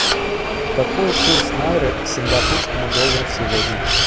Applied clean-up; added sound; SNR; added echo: none; Subway, metro, underground + Camera; -4 dB; none.